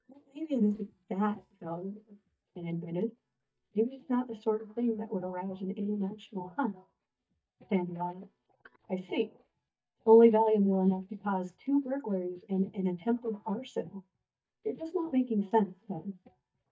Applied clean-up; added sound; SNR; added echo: neural mask model DeepFilterNet 3.